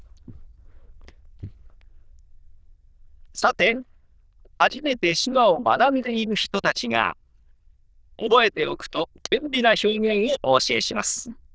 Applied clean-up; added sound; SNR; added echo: neural diffusion model UNIVERSE++.